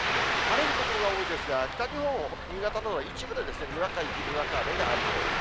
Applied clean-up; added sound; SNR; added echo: none; Ocean; -1 dB; none.